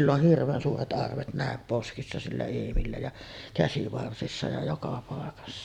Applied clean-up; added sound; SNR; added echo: none; none; none; none.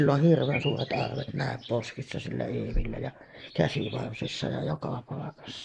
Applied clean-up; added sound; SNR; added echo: neural mask model Resemble Enhance denoiser.